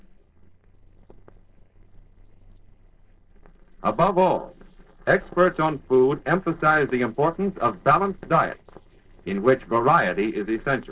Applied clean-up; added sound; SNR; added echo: neural separator model SepFormer DNS4.